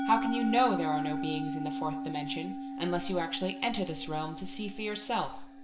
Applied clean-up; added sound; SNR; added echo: none; Musical instrument; 4 dB; reverberation time 0.6 s.